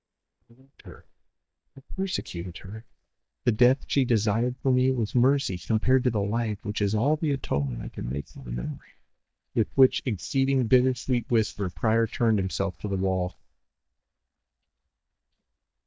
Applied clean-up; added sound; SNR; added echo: neural mask model DeepFilterNet 3.